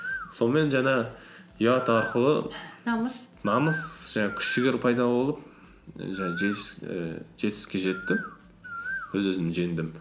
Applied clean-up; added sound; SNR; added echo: none; Bird; 12 dB; none.